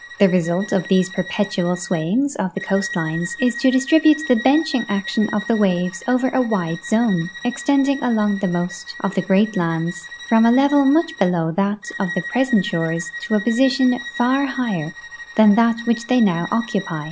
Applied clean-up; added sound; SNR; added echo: none; Bowed string instrument; 14 dB; none.